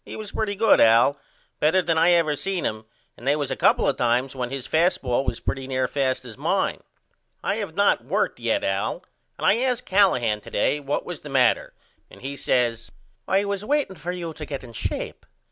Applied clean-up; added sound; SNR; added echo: none; none; none; none.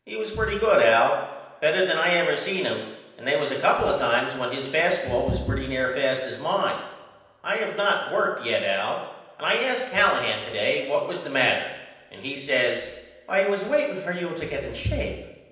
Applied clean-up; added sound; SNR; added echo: none; none; none; reverberation time 0.9 s.